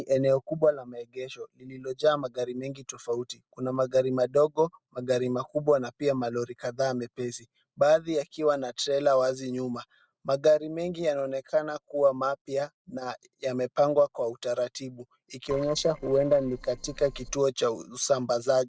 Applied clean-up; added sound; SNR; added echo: neural separator model SepFormer DNS4.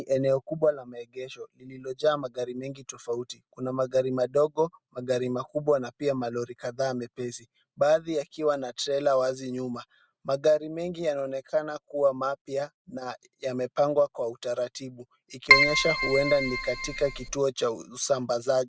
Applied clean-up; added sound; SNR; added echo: none; Keyboard (musical); -3 dB; none.